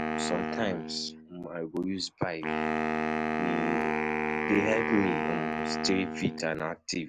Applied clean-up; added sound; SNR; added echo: none; Wind instrument, woodwind instrument; -1 dB; none.